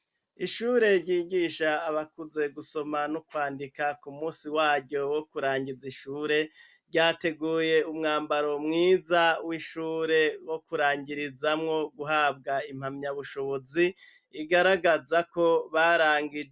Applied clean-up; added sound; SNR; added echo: none; none; none; none.